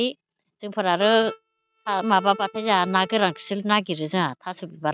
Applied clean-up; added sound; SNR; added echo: neural mask model RNNoise.